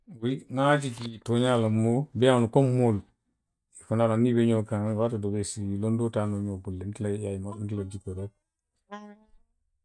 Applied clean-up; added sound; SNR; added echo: neural mask model DeepFilterNet 3.